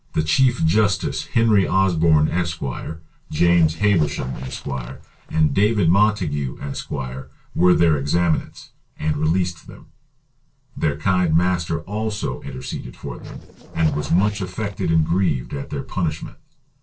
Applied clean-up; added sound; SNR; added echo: neural separator model SepFormer DNS4.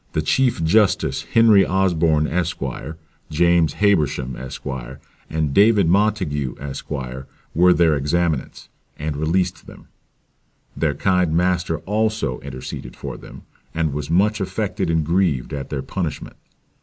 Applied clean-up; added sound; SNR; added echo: none; none; none; none.